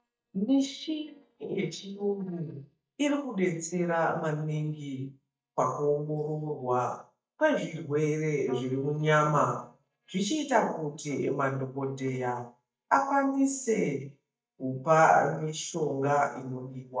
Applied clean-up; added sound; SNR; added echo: neural mask model DeepFilterNet 3.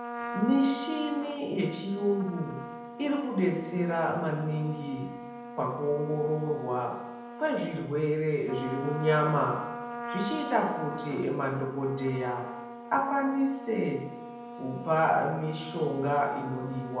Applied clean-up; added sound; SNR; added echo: none; Trumpet; 10 dB; reverberation time 0.9 s.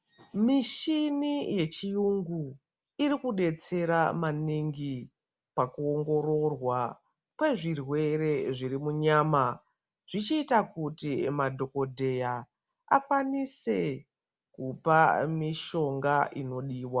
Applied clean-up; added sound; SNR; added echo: none; none; none; none.